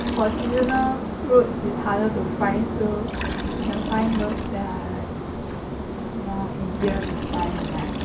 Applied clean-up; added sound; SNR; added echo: none; Liquid; 11 dB; none.